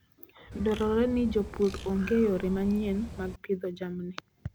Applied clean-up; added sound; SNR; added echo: none; Bird; 11 dB; none.